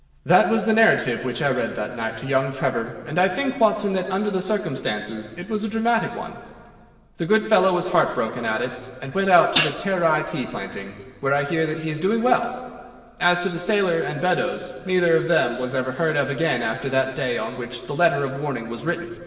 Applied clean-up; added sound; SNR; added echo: none; Hi-hat; -1 dB; reverberation time 2.1 s.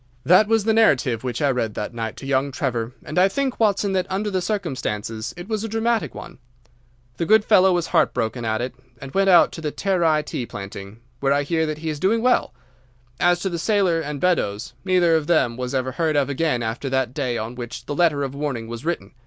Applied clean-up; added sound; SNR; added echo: none; none; none; none.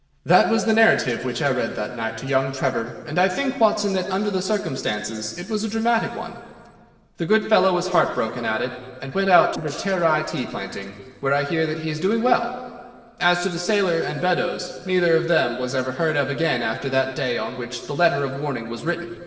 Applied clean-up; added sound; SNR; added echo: neural separator model SepFormer DNS4.